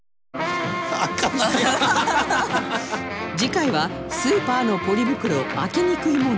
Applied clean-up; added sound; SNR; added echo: none; none; none; none.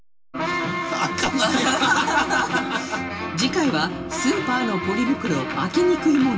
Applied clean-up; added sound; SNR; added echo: none; none; none; reverberation time 0.2 s.